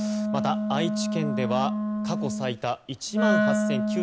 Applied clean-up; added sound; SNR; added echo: none; Wind instrument, woodwind instrument; -4 dB; none.